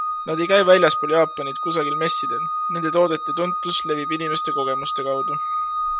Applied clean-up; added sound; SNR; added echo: none; Organ; 3 dB; none.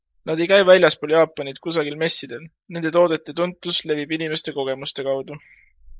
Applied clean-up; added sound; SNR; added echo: neural mask model Resemble Enhance denoiser.